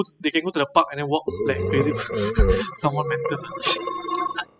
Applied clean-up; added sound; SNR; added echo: classical method spectral subtraction.